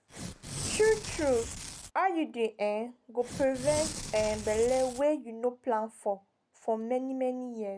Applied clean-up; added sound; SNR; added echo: none; Tearing; 8 dB; none.